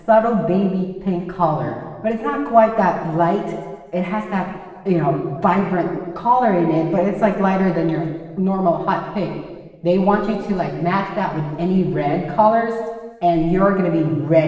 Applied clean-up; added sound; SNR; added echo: none; none; none; reverberation time 1.3 s.